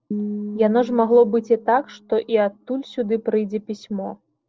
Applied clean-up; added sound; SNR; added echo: neural separator model SepFormer DNS4.